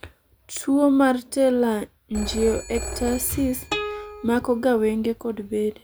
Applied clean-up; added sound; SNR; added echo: none; Plucked string instrument + Telephone; 10 dB; none.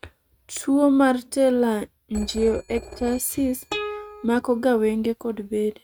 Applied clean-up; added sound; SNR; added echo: neural mask model RNNoise.